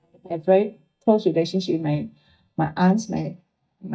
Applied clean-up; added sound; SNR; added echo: neural mask model DeepFilterNet 3.